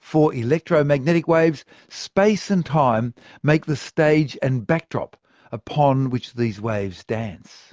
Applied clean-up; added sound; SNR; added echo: none; none; none; none.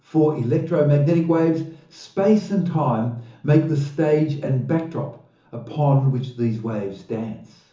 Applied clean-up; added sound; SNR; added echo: none; none; none; reverberation time 0.7 s.